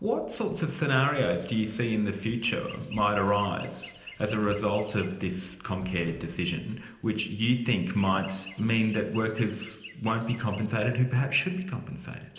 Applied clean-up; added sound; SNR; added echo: none; Chirp, tweet; 14 dB; reverberation time 0.9 s.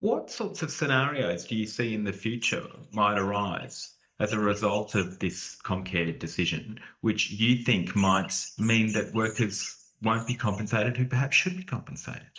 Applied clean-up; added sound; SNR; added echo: neural mask model DeepFilterNet 3.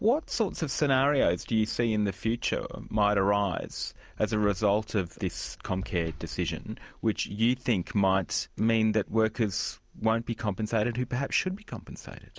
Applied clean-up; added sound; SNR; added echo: none; none; none; none.